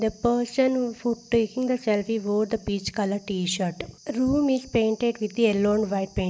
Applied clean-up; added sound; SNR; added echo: none; none; none; none.